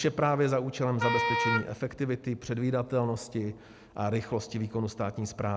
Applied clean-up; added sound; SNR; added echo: none; Wind instrument, woodwind instrument; 1 dB; none.